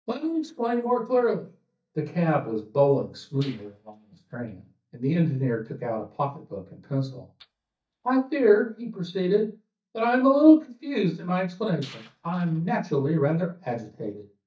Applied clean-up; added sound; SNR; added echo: neural mask model DeepFilterNet 3.